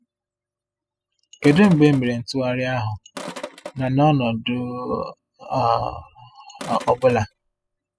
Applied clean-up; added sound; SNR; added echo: classical method spectral subtraction.